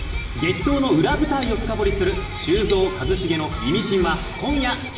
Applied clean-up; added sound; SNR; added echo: none; Cutlery, silverware / Dishes, pots, and pans; 19 dB; reverberation time 0.8 s.